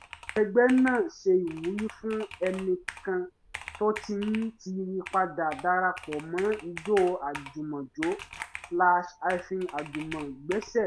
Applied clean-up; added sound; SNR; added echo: none; Computer keyboard; 15 dB; none.